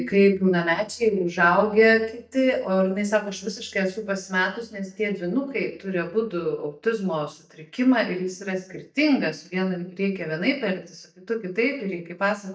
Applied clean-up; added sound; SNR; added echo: neural mask model DeepFilterNet 3.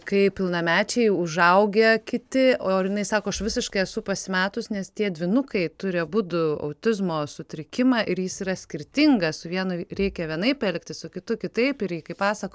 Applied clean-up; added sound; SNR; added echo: none; none; none; none.